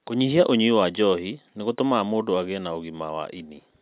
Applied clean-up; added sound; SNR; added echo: none; none; none; none.